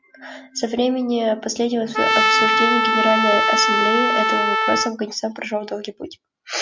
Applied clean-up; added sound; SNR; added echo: none; Trumpet; -4 dB; none.